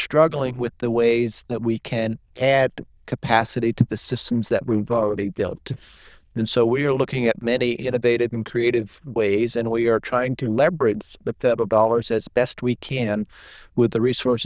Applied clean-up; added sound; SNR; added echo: neural diffusion model UNIVERSE++.